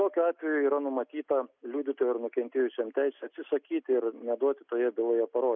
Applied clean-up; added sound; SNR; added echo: none; none; none; none.